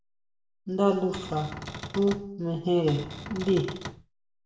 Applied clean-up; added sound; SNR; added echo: none; Cupboard open or close; 11 dB; reverberation time 0.7 s.